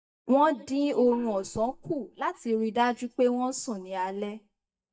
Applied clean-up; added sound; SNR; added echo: neural mask model DeepFilterNet 3.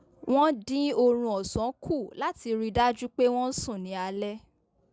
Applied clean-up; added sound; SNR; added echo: none; none; none; none.